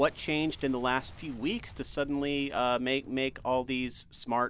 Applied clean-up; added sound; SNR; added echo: none; Boom; 20 dB; none.